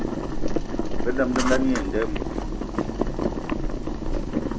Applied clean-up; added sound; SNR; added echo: none; Boiling; -5 dB; none.